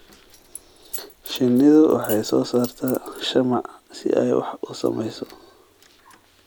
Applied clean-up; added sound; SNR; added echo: none; Keys jangling; 20 dB; none.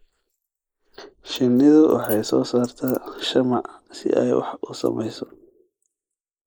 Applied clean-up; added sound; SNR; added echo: neural mask model Resemble Enhance denoiser.